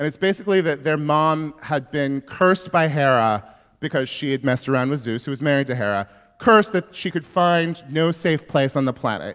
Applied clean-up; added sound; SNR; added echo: none; none; none; none.